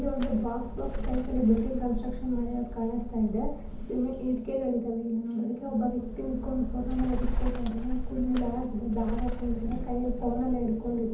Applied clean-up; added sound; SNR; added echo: none; Bird; 3 dB; reverberation time 0.6 s.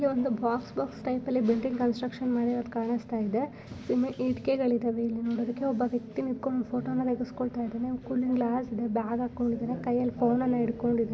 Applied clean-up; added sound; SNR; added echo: none; none; none; none.